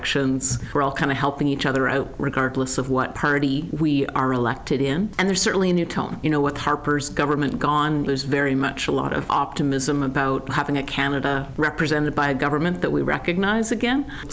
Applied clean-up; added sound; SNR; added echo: none; none; none; none.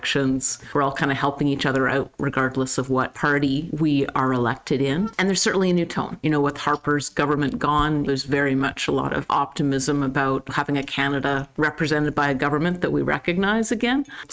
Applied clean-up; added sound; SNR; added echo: neural mask model RNNoise.